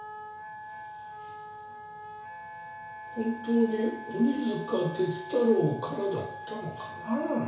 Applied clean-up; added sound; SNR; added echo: none; Wind instrument, woodwind instrument; 11 dB; reverberation time 0.6 s.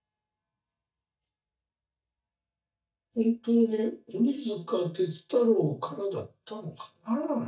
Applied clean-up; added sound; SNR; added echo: neural mask model DeepFilterNet 3.